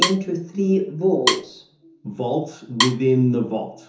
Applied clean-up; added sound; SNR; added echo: none; Wood; 4 dB; reverberation time 0.6 s.